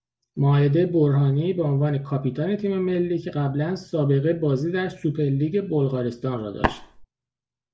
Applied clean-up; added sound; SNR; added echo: none; Tap; 3 dB; none.